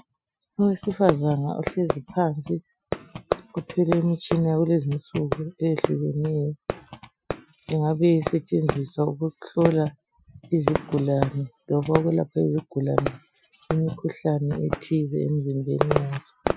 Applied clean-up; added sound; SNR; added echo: classical method Wiener filter.